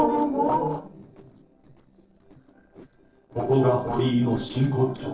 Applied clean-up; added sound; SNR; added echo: neural separator model SepFormer DNS4.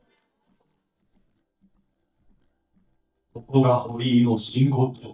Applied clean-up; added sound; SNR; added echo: neural mask model DeepFilterNet 3.